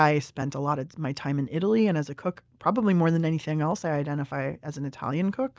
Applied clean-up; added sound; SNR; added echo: none; none; none; none.